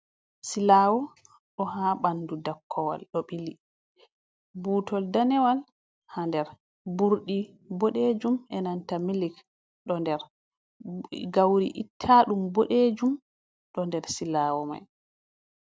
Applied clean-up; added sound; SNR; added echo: none; none; none; none.